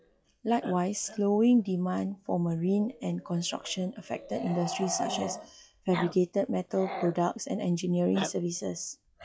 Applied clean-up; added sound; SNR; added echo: classical method log-MMSE.